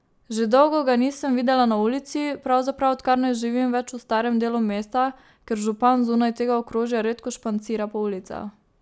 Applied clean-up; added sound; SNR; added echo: none; none; none; none.